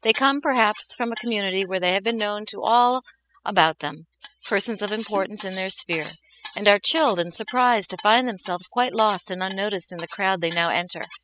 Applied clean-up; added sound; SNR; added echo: classical method spectral subtraction.